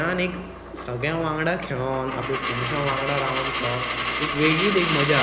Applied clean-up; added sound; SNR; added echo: none; Coin (dropping); 2 dB; none.